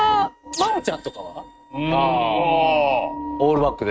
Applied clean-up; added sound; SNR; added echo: neural mask model RNNoise.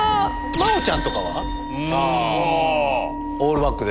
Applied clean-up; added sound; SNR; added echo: none; Wind instrument, woodwind instrument; 11 dB; none.